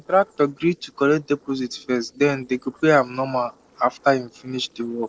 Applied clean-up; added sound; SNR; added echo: neural separator model SepFormer DNS4.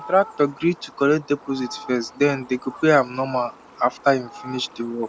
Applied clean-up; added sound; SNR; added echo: none; Fowl; 19 dB; none.